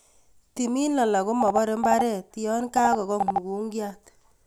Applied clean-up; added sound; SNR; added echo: none; Telephone; 4 dB; none.